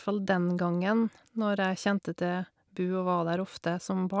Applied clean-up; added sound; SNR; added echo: none; none; none; none.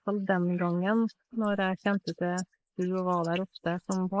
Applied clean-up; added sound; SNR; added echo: neural mask model Resemble Enhance denoiser.